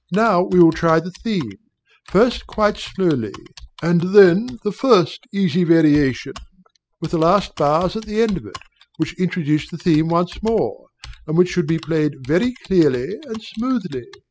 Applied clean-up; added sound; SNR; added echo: classical method spectral subtraction.